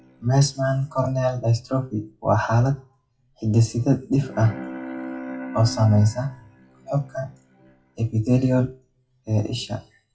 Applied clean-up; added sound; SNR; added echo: classical method WPE with log-MMSE.